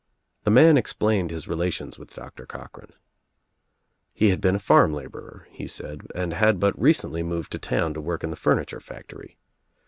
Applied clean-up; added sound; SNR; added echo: none; none; none; none.